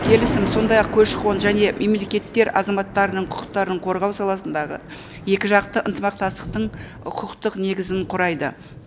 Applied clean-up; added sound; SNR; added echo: none; Thunder; 9 dB; none.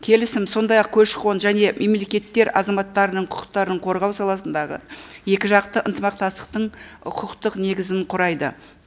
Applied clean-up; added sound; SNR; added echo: none; none; none; none.